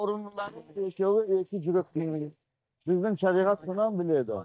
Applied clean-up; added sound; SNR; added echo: neural mask model DeepFilterNet 3.